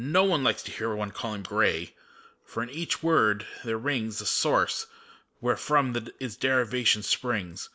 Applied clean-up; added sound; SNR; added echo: none; none; none; none.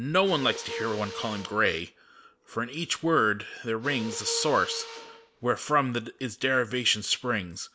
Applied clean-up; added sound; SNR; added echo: none; Mechanisms; 14 dB; none.